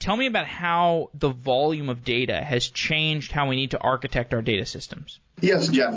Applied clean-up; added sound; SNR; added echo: none; none; none; none.